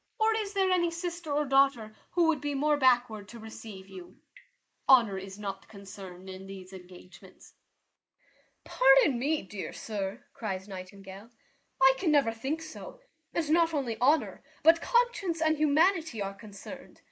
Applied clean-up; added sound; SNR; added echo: neural mask model Resemble Enhance denoiser.